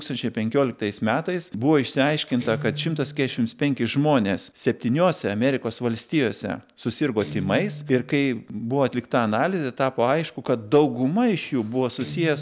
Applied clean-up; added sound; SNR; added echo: none; Guitar; 18 dB; none.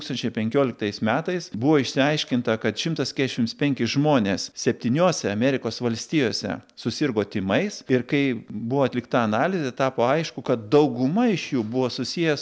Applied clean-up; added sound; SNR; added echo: none; none; none; none.